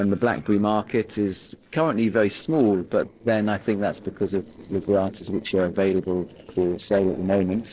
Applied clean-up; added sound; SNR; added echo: neural separator model SepFormer DNS4.